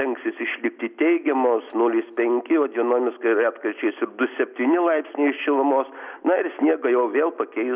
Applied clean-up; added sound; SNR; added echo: none; none; none; none.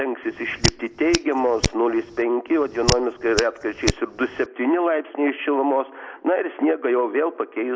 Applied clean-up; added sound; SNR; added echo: none; Hands; 6 dB; none.